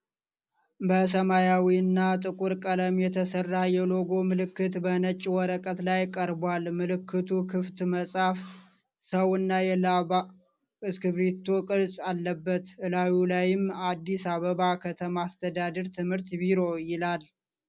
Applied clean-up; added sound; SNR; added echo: none; none; none; none.